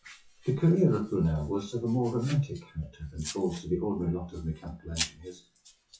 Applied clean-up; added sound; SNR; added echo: classical method WPE with log-MMSE.